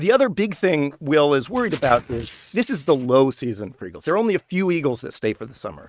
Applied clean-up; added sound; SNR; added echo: neural mask model RNNoise.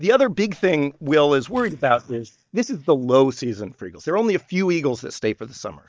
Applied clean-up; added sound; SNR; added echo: neural mask model DeepFilterNet 3.